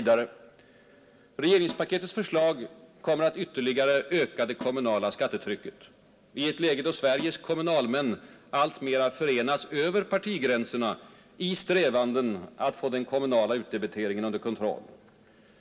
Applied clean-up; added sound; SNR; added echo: none; Snare drum; 19 dB; reverberation time 1.4 s.